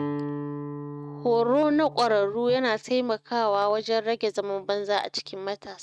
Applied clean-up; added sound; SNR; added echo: neural mask model RNNoise.